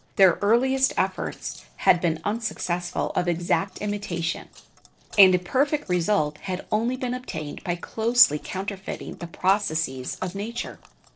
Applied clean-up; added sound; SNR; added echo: neural separator model SepFormer DNS4.